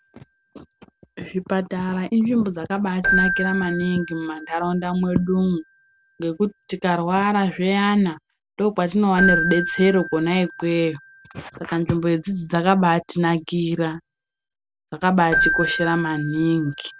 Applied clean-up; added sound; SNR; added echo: none; Keyboard (musical); 8 dB; none.